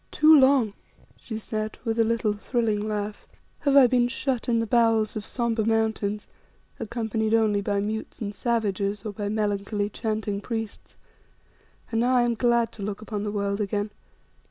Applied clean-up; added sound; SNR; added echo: none; none; none; none.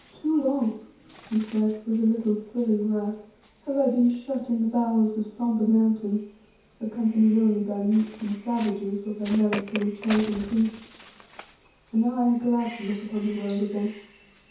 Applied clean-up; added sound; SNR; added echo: none; Bird; 19 dB; reverberation time 0.6 s.